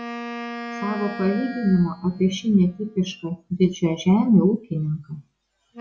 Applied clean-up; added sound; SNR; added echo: classical method log-MMSE.